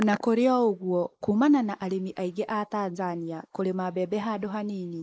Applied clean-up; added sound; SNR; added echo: neural mask model Resemble Enhance denoiser.